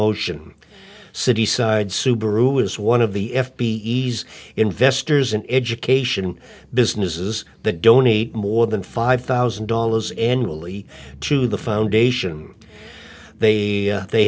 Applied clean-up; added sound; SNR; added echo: none; none; none; none.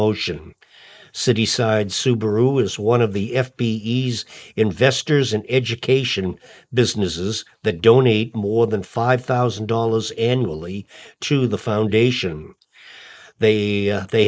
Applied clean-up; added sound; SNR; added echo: neural mask model Resemble Enhance denoiser.